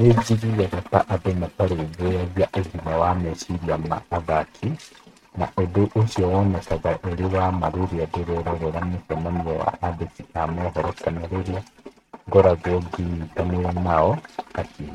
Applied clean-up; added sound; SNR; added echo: neural mask model RNNoise.